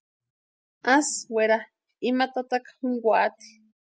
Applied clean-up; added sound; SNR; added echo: none; none; none; none.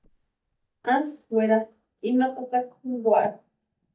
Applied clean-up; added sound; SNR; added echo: neural mask model DeepFilterNet 3.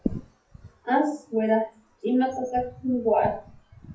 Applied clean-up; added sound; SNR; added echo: classical method WPE with log-MMSE.